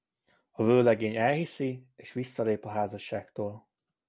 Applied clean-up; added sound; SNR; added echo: none; none; none; none.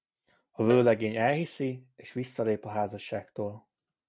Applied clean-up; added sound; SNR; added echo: neural mask model RNNoise.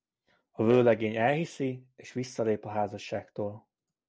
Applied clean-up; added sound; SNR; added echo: neural separator model SepFormer DNS4.